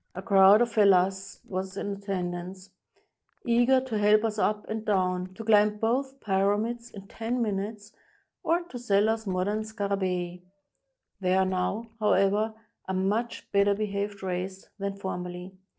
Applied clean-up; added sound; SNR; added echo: neural separator model SepFormer DNS4.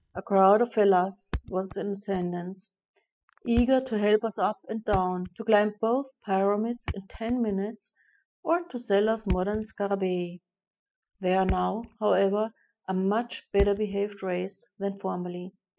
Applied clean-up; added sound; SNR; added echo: classical method spectral subtraction.